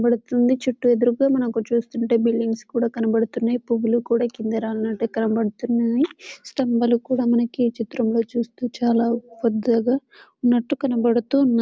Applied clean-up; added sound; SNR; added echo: none; none; none; none.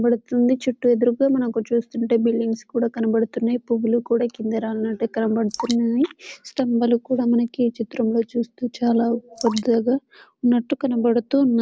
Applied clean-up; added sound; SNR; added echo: none; Drip; 17 dB; none.